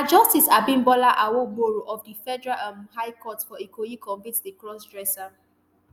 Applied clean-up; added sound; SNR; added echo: none; none; none; none.